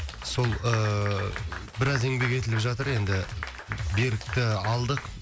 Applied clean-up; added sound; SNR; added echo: none; Applause / Clapping; 12 dB; none.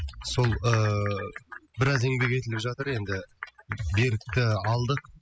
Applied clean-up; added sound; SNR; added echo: classical method spectral subtraction.